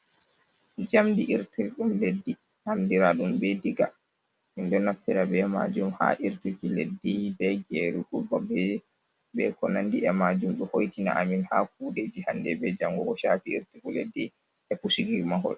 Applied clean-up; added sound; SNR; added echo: none; none; none; none.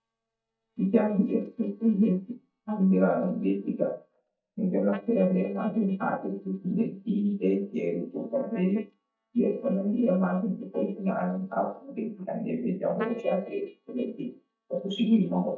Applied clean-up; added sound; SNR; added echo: neural mask model DeepFilterNet 3.